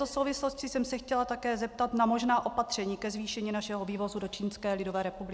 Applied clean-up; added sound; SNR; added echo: none; none; none; none.